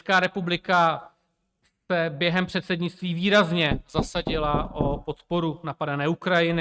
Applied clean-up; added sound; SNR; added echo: neural mask model RNNoise.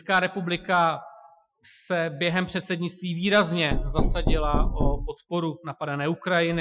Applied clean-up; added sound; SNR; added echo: classical method Wiener filter.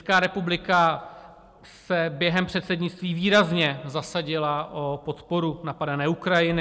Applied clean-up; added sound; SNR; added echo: none; none; none; none.